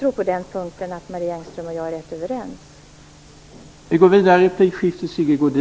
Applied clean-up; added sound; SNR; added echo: none; none; none; none.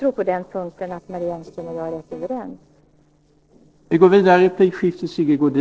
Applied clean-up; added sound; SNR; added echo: neural separator model SepFormer DNS4.